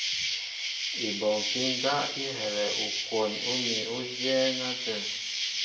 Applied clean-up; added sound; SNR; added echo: none; Insect; -1 dB; reverberation time 0.7 s.